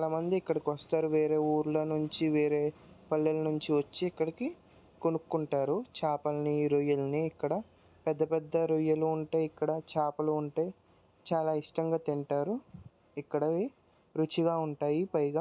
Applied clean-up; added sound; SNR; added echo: none; none; none; none.